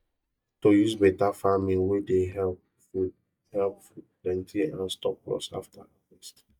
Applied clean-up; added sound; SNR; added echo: neural mask model DeepFilterNet 3.